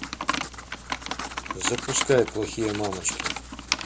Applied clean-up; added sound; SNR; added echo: none; Computer keyboard + Writing; 3 dB; none.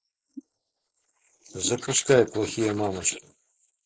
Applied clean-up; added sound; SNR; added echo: neural mask model Resemble Enhance denoiser.